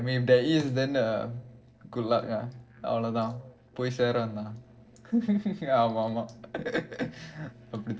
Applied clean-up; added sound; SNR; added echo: neural separator model SepFormer DNS4.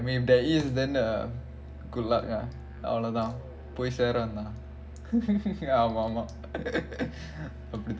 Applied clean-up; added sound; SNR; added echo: none; Musical instrument; 13 dB; reverberation time 1.2 s.